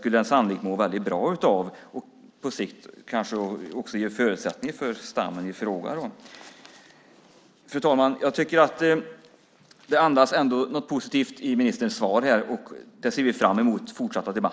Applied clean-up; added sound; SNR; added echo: none; none; none; none.